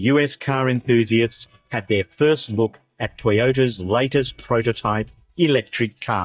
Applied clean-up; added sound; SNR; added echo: neural mask model DeepFilterNet 3.